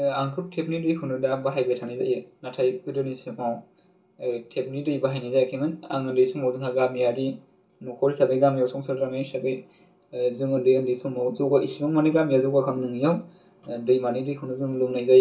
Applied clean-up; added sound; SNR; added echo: none; none; none; reverberation time 0.2 s.